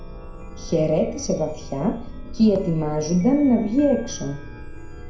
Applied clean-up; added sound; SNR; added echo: none; Chime; 12 dB; reverberation time 0.4 s.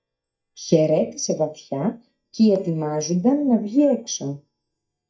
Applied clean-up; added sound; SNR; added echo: neural mask model DeepFilterNet 3.